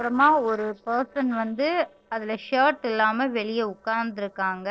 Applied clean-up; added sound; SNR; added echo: neural separator model SepFormer DNS4.